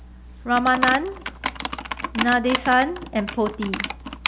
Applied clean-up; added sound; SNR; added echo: none; Computer keyboard; 6 dB; none.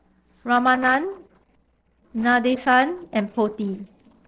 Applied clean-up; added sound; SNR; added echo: neural separator model SepFormer DNS4.